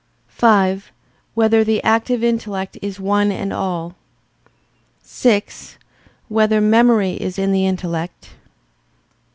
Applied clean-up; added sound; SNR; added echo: none; none; none; none.